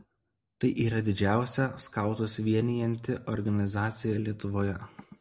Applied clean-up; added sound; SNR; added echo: none; none; none; none.